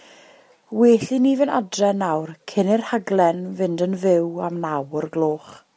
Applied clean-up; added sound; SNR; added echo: none; none; none; none.